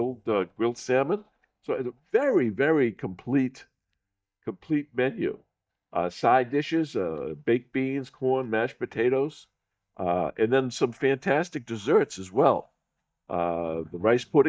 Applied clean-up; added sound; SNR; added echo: neural mask model DeepFilterNet 3.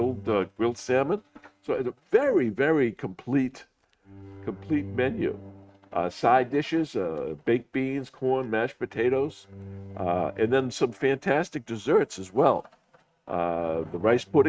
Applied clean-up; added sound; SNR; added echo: neural mask model RNNoise.